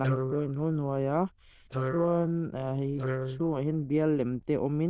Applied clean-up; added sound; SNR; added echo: neural diffusion model UNIVERSE++.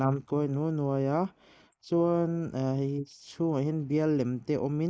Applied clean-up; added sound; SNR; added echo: neural mask model Resemble Enhance denoiser.